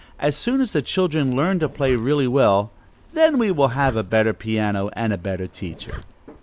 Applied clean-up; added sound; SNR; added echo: none; Zipper (clothing); 19 dB; none.